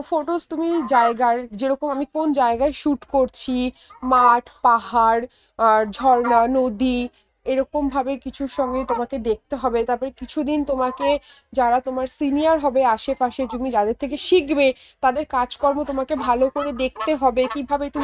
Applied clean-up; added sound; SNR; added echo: neural mask model RNNoise.